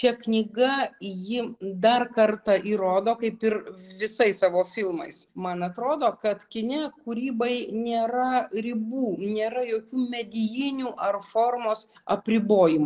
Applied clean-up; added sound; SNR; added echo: none; none; none; none.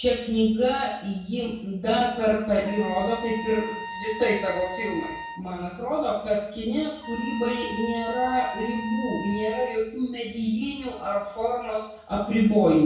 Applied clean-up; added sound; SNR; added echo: none; Trumpet; 11 dB; reverberation time 0.6 s.